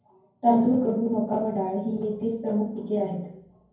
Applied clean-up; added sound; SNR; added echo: none; none; none; reverberation time 0.9 s.